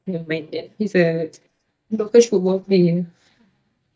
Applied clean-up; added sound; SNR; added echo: neural mask model DeepFilterNet 3.